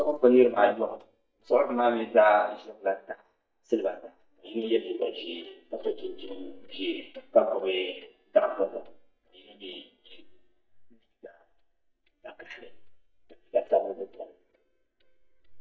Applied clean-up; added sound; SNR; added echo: neural mask model DeepFilterNet 3.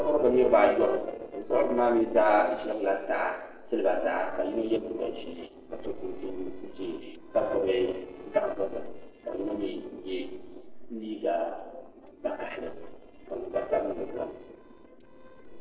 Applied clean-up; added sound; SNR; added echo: neural separator model SepFormer DNS4.